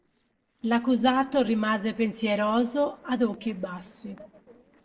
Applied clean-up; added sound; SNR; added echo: neural separator model SepFormer DNS4.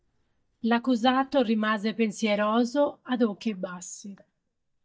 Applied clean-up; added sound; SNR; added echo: neural mask model DeepFilterNet 3.